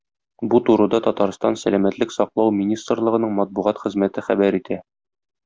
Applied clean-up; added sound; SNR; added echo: none; none; none; none.